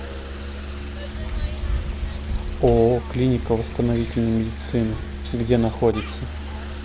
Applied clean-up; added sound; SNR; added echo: none; Musical instrument + Wind; 5 dB; none.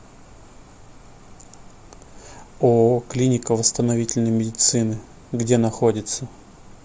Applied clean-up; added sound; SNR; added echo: none; none; none; none.